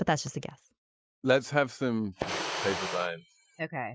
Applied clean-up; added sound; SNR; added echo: classical method Wiener filter.